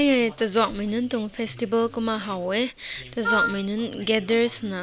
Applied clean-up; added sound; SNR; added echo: none; Wind instrument, woodwind instrument; 1 dB; none.